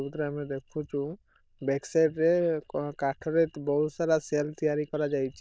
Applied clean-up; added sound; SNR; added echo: neural diffusion model UNIVERSE++.